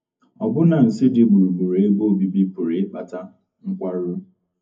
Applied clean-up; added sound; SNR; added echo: none; none; none; reverberation time 0.3 s.